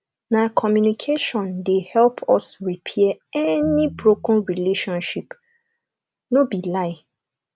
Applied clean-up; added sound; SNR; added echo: none; Piano; 17 dB; none.